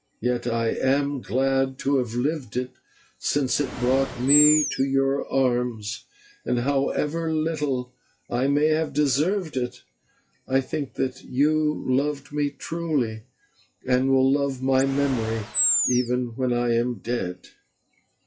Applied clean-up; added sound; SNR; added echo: classical method WPE with log-MMSE.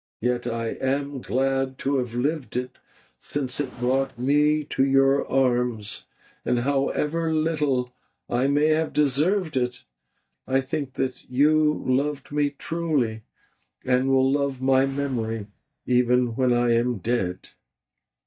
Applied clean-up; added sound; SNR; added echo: neural mask model DeepFilterNet 3.